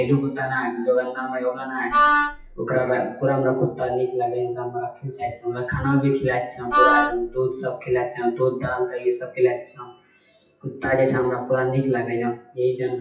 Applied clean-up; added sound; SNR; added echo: classical method WPE with log-MMSE.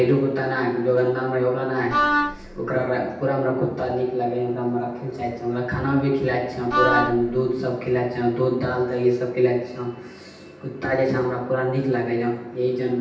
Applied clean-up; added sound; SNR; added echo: none; Wind instrument, woodwind instrument; 1 dB; reverberation time 0.9 s.